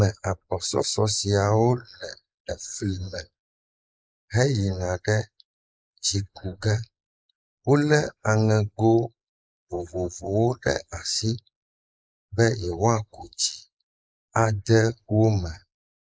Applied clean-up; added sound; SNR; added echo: neural mask model Resemble Enhance denoiser.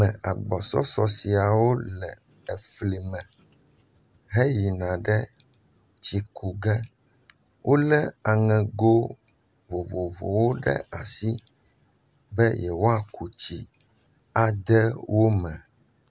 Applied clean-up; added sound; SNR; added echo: none; none; none; none.